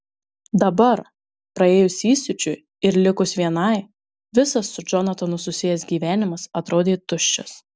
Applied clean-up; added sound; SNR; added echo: none; none; none; none.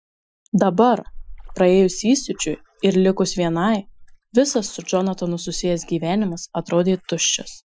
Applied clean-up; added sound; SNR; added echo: classical method Wiener filter.